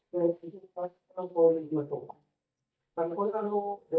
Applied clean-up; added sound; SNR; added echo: neural mask model DeepFilterNet 3.